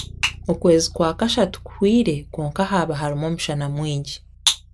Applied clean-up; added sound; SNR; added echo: none; Bass guitar; 19 dB; none.